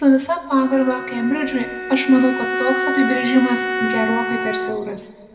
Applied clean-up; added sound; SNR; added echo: none; Bowed string instrument; 6 dB; reverberation time 1.8 s.